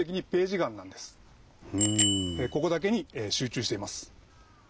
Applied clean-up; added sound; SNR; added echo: none; Bicycle bell; 5 dB; none.